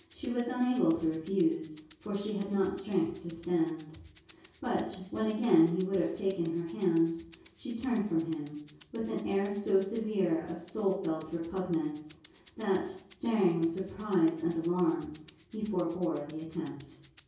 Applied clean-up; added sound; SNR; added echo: none; Rattle (instrument); 15 dB; reverberation time 0.6 s.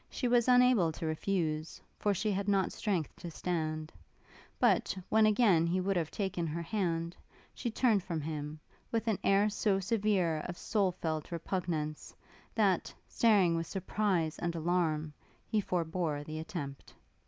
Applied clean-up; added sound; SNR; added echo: none; none; none; none.